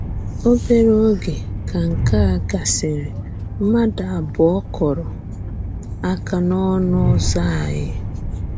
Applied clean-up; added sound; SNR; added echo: none; Train; 3 dB; none.